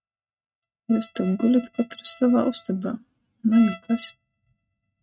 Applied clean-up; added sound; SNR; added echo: neural mask model RNNoise.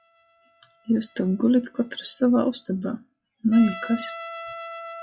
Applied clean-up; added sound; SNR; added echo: classical method log-MMSE.